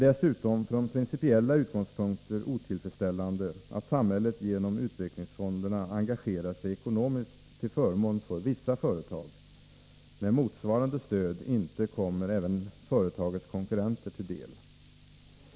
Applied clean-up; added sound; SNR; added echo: none; none; none; none.